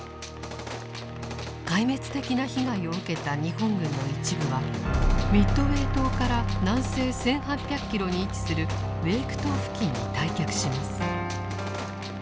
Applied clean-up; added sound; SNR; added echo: none; Gunshot, gunfire; 14 dB; none.